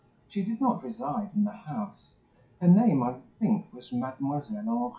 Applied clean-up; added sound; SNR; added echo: classical method WPE with log-MMSE.